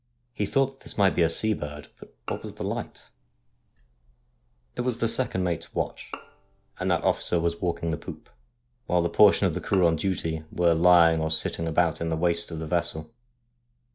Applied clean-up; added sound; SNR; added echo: none; Bowed string instrument; 19 dB; none.